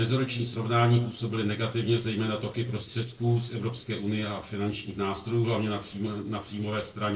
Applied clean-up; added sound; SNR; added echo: neural separator model SepFormer DNS4.